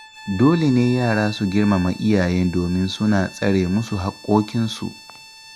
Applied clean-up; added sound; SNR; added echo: none; Bowed string instrument; 19 dB; none.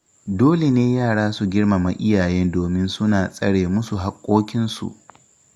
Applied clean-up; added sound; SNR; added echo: none; none; none; none.